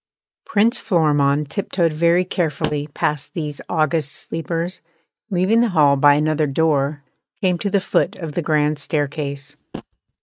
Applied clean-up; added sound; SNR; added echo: neural mask model RNNoise.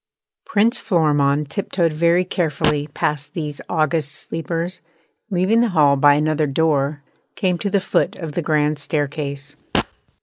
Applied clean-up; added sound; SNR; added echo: none; Fart; 8 dB; none.